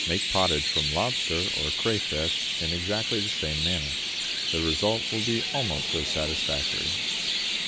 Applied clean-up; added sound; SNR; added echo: none; Chirp, tweet; -3 dB; none.